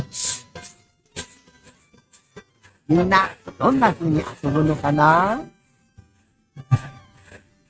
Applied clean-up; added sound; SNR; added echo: neural mask model RNNoise.